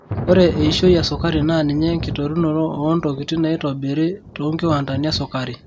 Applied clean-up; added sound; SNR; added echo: none; Thunder; 9 dB; none.